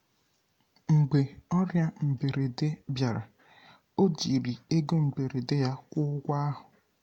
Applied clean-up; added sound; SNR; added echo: none; none; none; none.